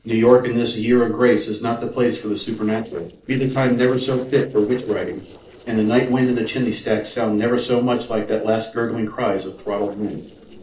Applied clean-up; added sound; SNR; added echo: neural separator model SepFormer DNS4.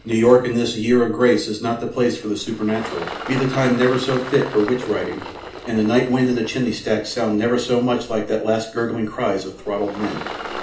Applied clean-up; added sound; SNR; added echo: none; Engine; 14 dB; reverberation time 0.4 s.